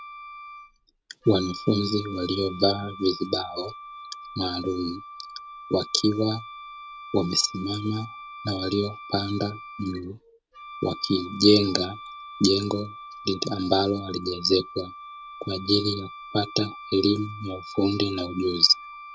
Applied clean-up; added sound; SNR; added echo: none; Wind instrument, woodwind instrument; 15 dB; none.